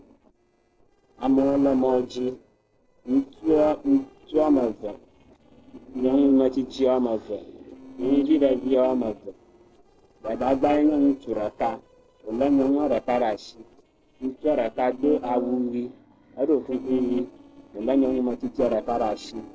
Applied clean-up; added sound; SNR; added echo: neural separator model SepFormer DNS4.